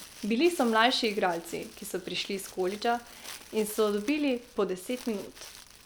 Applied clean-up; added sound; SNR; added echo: none; Crumpling, crinkling; 19 dB; none.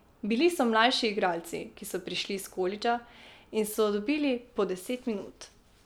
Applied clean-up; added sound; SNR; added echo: none; none; none; none.